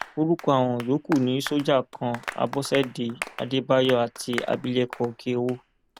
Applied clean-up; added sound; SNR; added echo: none; Applause; 14 dB; none.